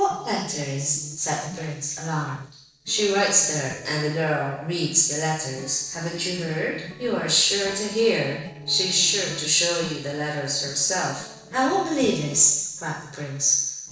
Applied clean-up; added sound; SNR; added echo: neural separator model SepFormer DNS4.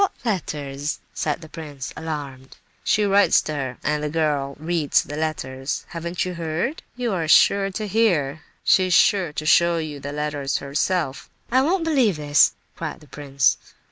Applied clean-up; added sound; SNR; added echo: none; none; none; none.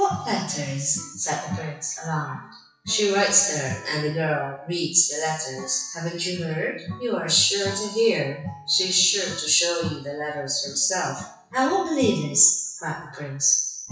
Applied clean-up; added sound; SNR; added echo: classical method WPE with log-MMSE.